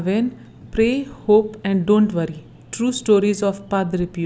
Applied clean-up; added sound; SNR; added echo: none; none; none; none.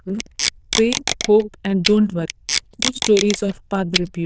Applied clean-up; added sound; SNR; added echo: neural diffusion model UNIVERSE++.